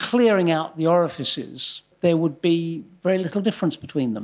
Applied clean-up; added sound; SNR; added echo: none; none; none; none.